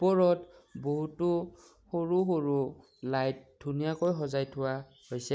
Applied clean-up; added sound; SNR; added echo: none; none; none; none.